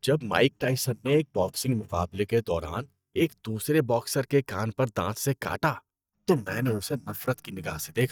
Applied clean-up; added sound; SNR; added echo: neural mask model DeepFilterNet 3.